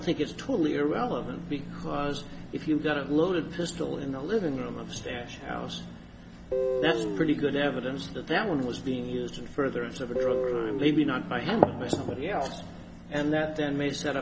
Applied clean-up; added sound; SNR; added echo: none; Guitar; 3 dB; none.